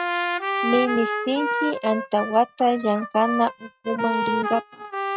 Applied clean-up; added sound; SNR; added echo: neural mask model RNNoise.